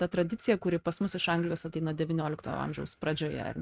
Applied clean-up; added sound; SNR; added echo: neural mask model RNNoise.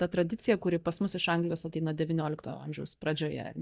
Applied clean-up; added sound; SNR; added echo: neural mask model DeepFilterNet 3.